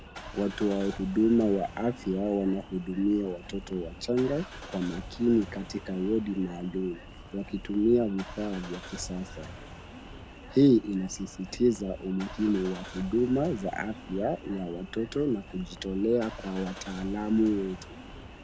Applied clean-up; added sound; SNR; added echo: none; Engine starting / Car; 15 dB; none.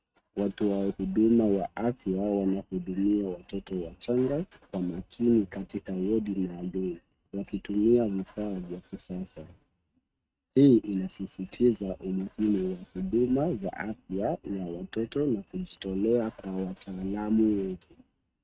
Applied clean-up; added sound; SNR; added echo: neural mask model RNNoise.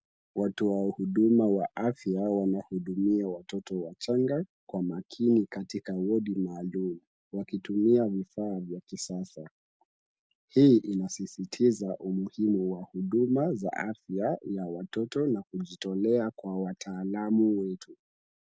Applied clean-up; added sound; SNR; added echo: none; none; none; none.